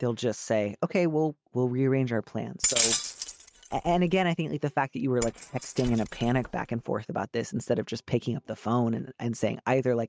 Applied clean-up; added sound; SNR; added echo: neural mask model RNNoise.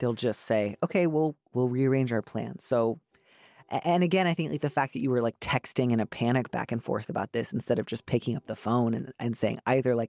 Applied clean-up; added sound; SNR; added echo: none; none; none; none.